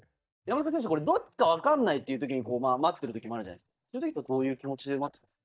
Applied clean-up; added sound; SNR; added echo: neural mask model DeepFilterNet 3.